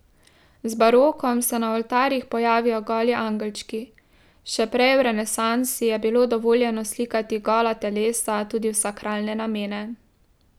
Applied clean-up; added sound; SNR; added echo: none; none; none; none.